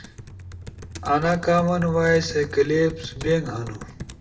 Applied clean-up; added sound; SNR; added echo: none; Computer keyboard; 15 dB; reverberation time 0.6 s.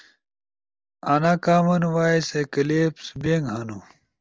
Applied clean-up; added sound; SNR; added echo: none; none; none; none.